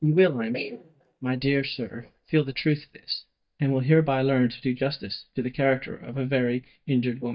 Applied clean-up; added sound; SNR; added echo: neural mask model DeepFilterNet 3.